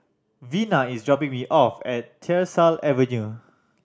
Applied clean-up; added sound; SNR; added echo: none; none; none; none.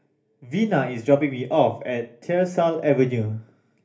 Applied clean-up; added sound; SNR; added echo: none; none; none; reverberation time 0.3 s.